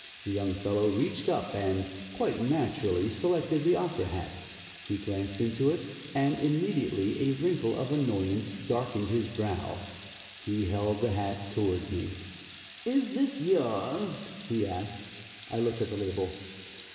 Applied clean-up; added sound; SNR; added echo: none; Water tap, faucet / Liquid; 17 dB; reverberation time 1.8 s.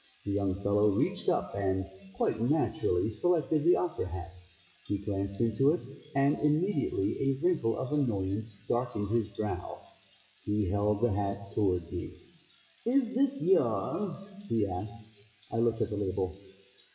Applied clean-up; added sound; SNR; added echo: classical method WPE with log-MMSE.